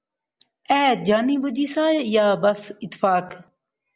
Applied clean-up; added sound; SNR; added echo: none; none; none; none.